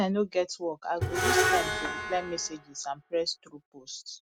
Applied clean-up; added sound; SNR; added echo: none; Screech; -2 dB; none.